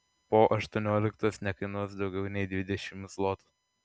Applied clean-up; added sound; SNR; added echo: none; none; none; none.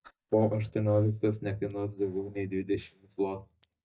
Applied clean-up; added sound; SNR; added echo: neural mask model DeepFilterNet 3.